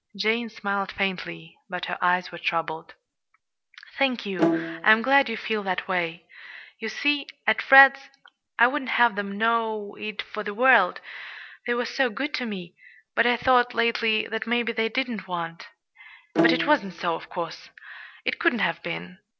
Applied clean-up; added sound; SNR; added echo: none; Bowed string instrument; 3 dB; none.